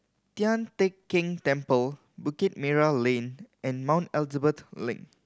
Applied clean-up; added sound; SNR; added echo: none; none; none; none.